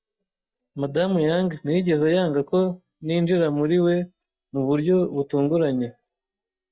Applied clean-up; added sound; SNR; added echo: neural mask model DeepFilterNet 3.